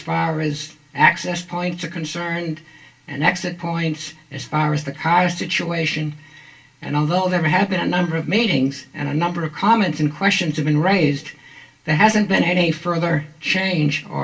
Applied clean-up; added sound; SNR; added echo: none; Piano; 19 dB; reverberation time 0.2 s.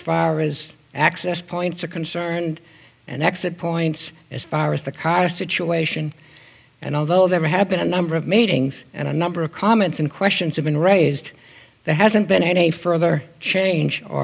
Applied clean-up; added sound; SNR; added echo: none; none; none; none.